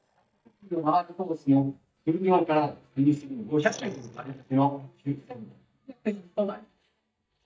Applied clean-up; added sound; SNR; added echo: neural mask model DeepFilterNet 3.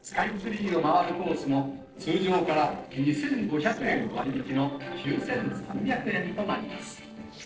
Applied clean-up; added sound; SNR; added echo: neural separator model SepFormer DNS4.